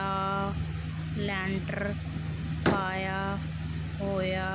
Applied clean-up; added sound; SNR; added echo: none; Slam; 7 dB; none.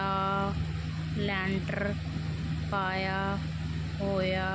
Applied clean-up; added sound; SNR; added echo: none; none; none; none.